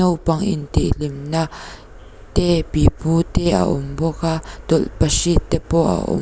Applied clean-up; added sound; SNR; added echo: none; none; none; none.